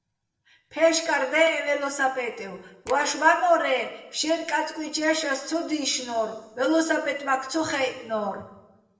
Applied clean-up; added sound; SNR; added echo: neural separator model SepFormer DNS4.